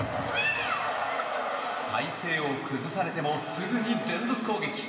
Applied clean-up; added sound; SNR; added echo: none; none; none; reverberation time 2.6 s.